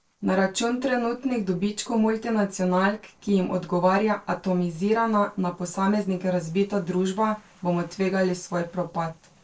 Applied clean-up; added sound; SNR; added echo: neural separator model SepFormer DNS4.